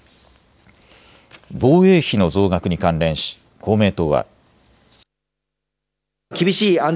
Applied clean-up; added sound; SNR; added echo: none; none; none; none.